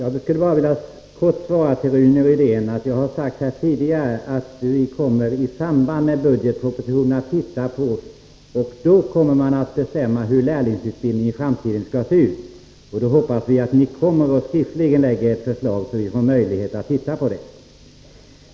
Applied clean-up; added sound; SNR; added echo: none; none; none; none.